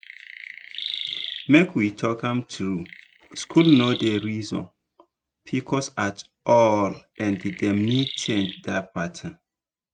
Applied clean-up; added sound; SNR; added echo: neural mask model RNNoise.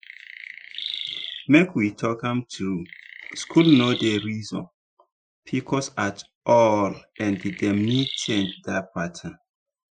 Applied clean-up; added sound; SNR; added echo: classical method Wiener filter.